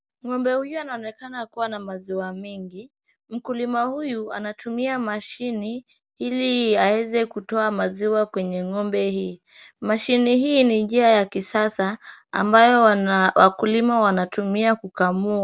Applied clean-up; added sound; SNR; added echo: none; none; none; none.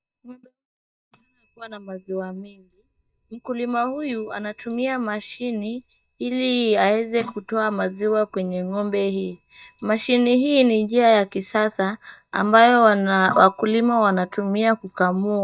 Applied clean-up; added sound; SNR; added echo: neural mask model DeepFilterNet 3.